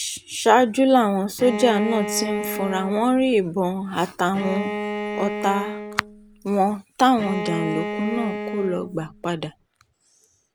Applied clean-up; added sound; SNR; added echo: none; Bowed string instrument; 8 dB; none.